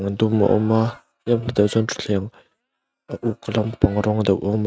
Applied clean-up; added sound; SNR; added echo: neural mask model RNNoise.